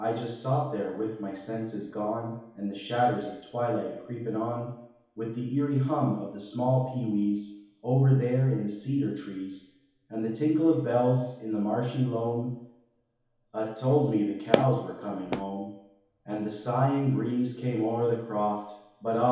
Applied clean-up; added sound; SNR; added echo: none; Walk, footsteps; 5 dB; reverberation time 2.2 s.